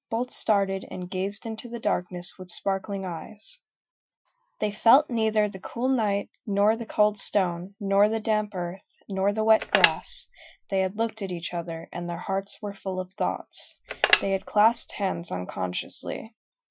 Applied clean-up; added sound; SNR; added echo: classical method Wiener filter.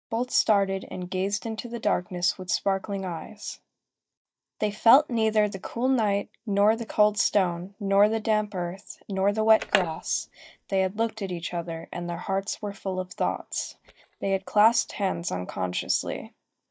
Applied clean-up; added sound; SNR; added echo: neural mask model DeepFilterNet 3.